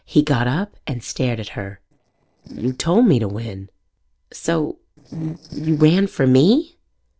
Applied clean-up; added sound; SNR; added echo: neural separator model SepFormer DNS4.